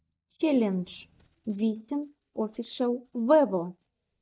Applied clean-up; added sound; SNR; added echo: neural mask model DeepFilterNet 3.